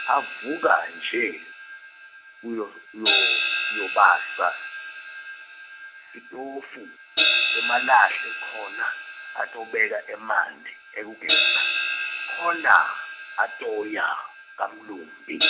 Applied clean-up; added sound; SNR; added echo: none; Crash cymbal; 2 dB; none.